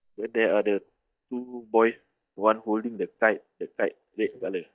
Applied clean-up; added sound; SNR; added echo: neural mask model DeepFilterNet 3.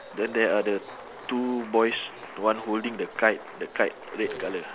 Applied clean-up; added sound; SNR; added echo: none; Applause; 16 dB; none.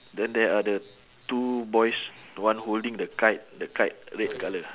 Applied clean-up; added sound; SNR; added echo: none; none; none; none.